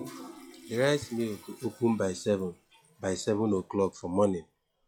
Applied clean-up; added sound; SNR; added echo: classical method log-MMSE.